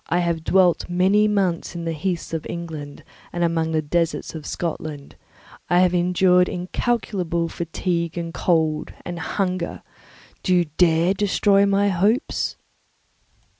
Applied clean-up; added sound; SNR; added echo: none; none; none; none.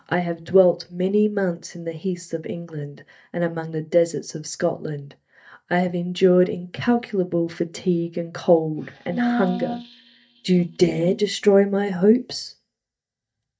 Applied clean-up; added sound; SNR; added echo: neural mask model DeepFilterNet 3.